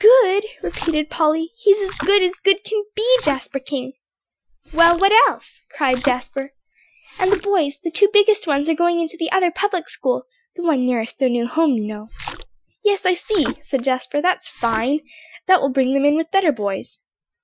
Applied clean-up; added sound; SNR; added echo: classical method Wiener filter.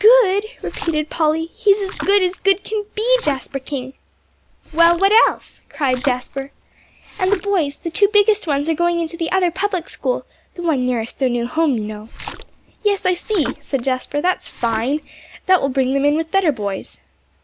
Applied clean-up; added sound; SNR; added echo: none; Splash, splatter; 15 dB; none.